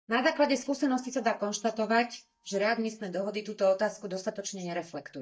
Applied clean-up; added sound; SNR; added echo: neural mask model DeepFilterNet 3.